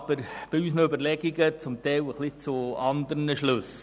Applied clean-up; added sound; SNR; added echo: none; none; none; none.